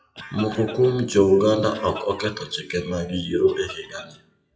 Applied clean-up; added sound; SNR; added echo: classical method WPE with log-MMSE.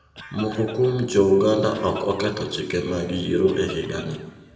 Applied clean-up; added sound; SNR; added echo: none; Cough; 18 dB; reverberation time 1.1 s.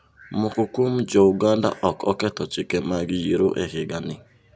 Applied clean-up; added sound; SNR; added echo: none; none; none; none.